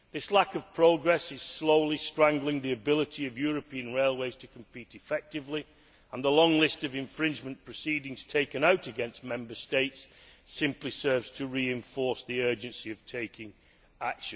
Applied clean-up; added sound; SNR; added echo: none; none; none; none.